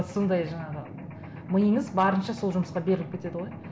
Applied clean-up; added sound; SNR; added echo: none; Mechanisms; 13 dB; none.